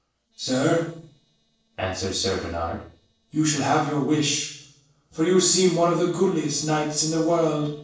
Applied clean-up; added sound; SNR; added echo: neural separator model SepFormer DNS4.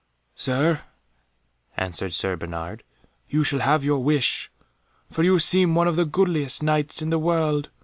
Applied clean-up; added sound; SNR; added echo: none; none; none; none.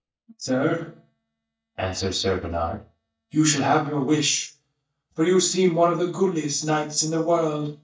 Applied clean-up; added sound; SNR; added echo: neural mask model DeepFilterNet 3.